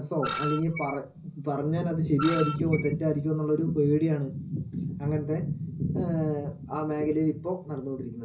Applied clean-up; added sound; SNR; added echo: none; Screech; 7 dB; reverberation time 0.5 s.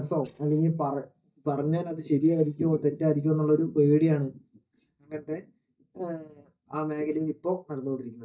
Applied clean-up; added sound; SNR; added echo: neural mask model DeepFilterNet 3.